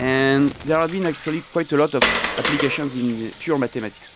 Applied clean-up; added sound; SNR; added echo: none; Fire + Water; 6 dB; none.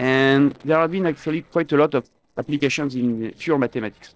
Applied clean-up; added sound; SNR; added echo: neural separator model SepFormer DNS4.